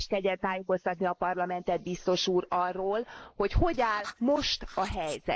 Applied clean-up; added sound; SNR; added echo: neural mask model Resemble Enhance denoiser.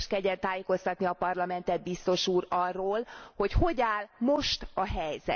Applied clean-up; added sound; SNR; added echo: none; none; none; none.